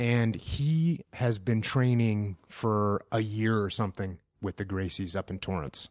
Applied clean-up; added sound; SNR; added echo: none; none; none; none.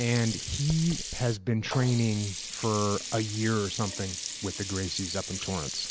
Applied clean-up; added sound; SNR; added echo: none; Sink (filling or washing); 8 dB; none.